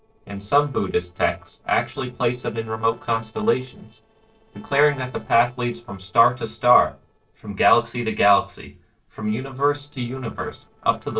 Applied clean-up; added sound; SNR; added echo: neural separator model SepFormer DNS4.